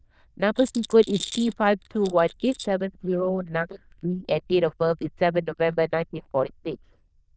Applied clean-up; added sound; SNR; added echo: neural diffusion model UNIVERSE++.